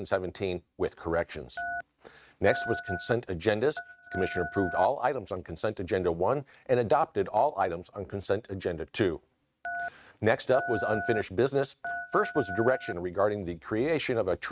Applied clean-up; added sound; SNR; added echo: neural mask model RNNoise.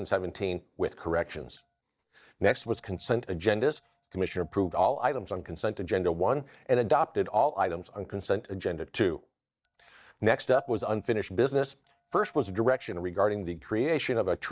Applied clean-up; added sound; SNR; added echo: neural mask model DeepFilterNet 3.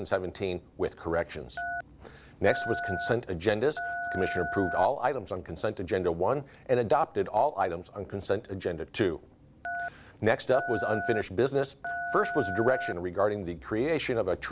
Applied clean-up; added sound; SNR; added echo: none; Telephone; 6 dB; none.